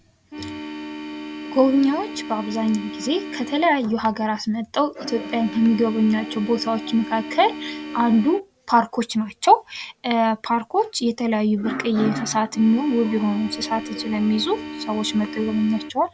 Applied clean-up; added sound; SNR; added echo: none; Organ; 11 dB; none.